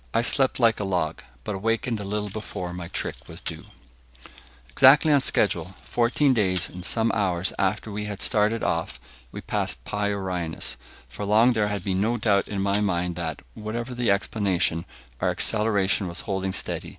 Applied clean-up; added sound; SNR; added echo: none; Keys jangling; 19 dB; none.